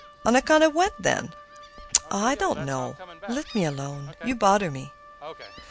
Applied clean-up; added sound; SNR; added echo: none; Gull, seagull + Wind instrument, woodwind instrument; 18 dB; none.